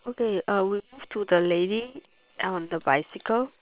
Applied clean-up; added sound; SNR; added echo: neural separator model SepFormer WHAM!.